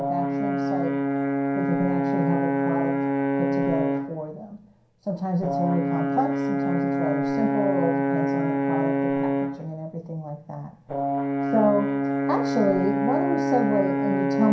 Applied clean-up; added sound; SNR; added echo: none; Brass instrument; -3 dB; reverberation time 0.5 s.